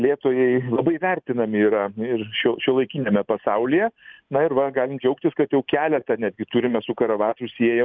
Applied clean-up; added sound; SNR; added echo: none; none; none; none.